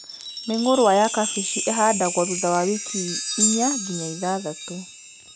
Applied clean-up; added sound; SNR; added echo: none; Chime; 4 dB; none.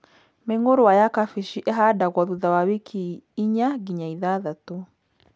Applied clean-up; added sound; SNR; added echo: none; none; none; none.